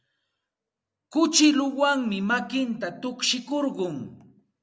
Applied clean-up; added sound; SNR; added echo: none; none; none; none.